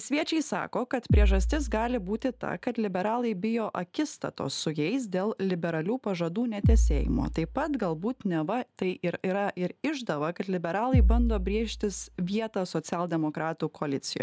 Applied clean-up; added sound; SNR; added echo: none; Bass drum; -3 dB; none.